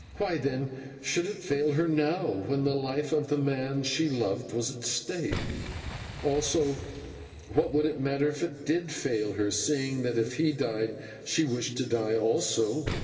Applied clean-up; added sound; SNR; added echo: none; Boom; 14 dB; reverberation time 2.4 s.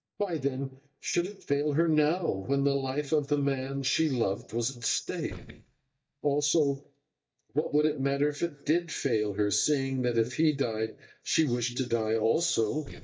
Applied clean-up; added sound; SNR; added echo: neural mask model DeepFilterNet 3.